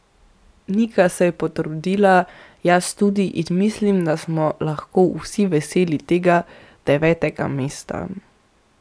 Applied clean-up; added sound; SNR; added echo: none; none; none; none.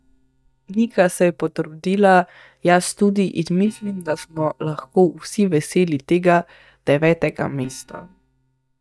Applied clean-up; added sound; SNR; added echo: neural mask model DeepFilterNet 3.